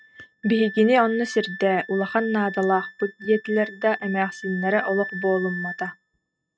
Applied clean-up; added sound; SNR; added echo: neural mask model RNNoise.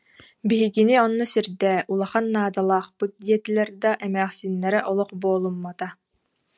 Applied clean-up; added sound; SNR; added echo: none; none; none; none.